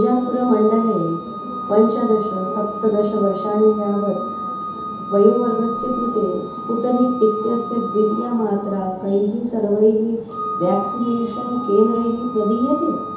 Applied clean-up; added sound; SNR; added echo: none; Organ; 10 dB; reverberation time 0.8 s.